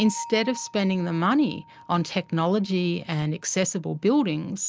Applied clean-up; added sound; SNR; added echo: none; Bell; 20 dB; none.